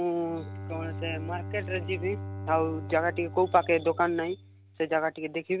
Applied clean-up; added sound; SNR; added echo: none; Bowed string instrument; 10 dB; none.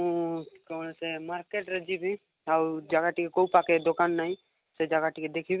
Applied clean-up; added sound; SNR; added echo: none; none; none; none.